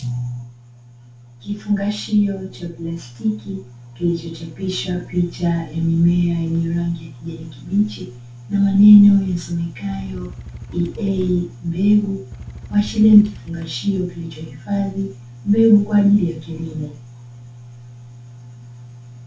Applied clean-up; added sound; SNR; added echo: none; Motorcycle / Engine; 18 dB; reverberation time 0.3 s.